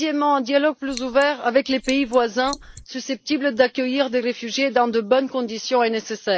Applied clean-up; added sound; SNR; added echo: neural mask model Resemble Enhance denoiser.